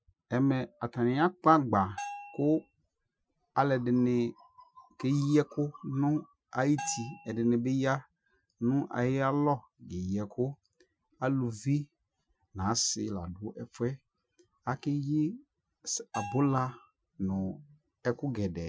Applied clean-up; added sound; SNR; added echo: classical method Wiener filter.